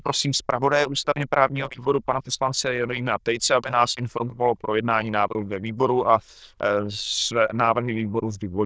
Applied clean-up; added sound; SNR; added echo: neural diffusion model UNIVERSE++.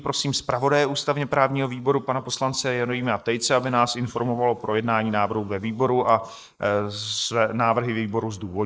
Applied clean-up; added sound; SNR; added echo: neural mask model Resemble Enhance denoiser.